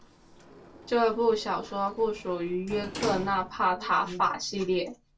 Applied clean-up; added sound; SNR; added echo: none; Sliding door; 15 dB; reverberation time 0.1 s.